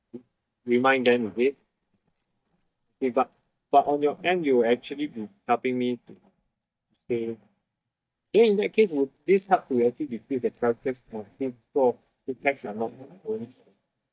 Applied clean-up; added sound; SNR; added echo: neural mask model DeepFilterNet 3.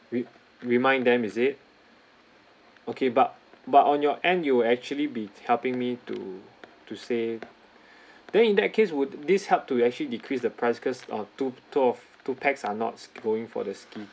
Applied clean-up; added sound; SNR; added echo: none; none; none; none.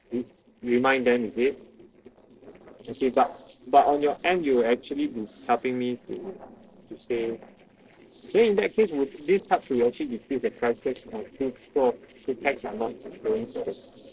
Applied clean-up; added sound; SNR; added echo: neural separator model SepFormer DNS4.